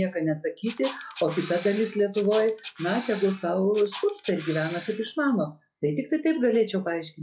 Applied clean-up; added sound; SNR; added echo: classical method log-MMSE.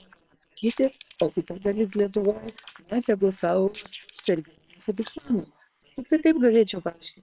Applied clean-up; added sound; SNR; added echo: neural separator model SepFormer WHAM!.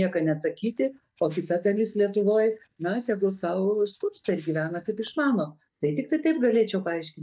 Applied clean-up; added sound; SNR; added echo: neural mask model DeepFilterNet 3.